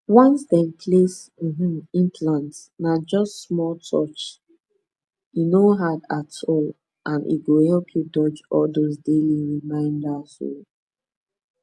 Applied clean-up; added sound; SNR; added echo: none; none; none; none.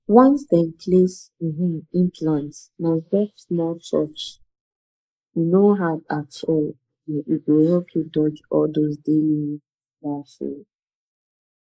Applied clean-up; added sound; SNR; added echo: neural mask model Resemble Enhance denoiser.